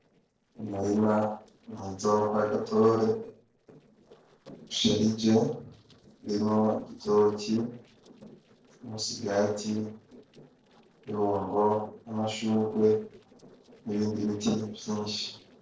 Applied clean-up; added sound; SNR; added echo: neural separator model SepFormer DNS4.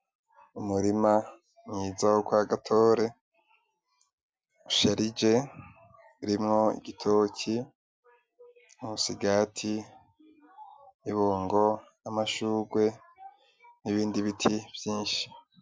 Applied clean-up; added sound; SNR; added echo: none; none; none; none.